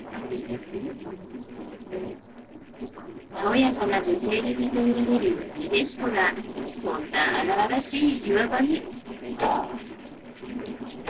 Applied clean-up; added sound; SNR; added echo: neural separator model SepFormer DNS4.